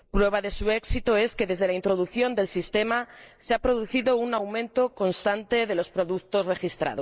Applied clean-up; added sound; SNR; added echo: neural mask model Resemble Enhance denoiser.